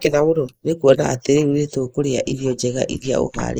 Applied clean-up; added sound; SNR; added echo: neural mask model Resemble Enhance denoiser.